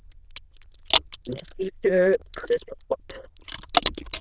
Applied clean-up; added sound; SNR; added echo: neural diffusion model UNIVERSE++.